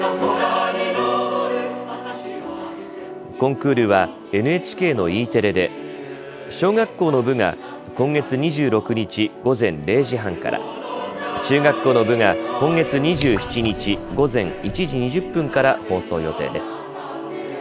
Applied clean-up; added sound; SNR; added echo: none; Drip / Water; 13 dB; none.